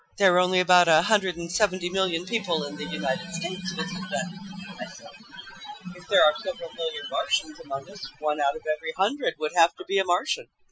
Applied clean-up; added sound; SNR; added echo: classical method Wiener filter.